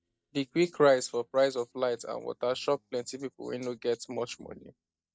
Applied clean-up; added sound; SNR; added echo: neural mask model DeepFilterNet 3.